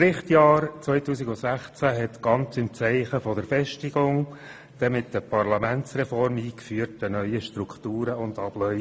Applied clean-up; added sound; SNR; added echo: none; none; none; none.